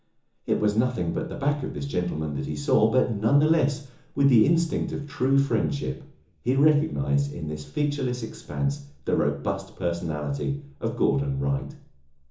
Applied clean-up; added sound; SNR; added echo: none; none; none; reverberation time 0.7 s.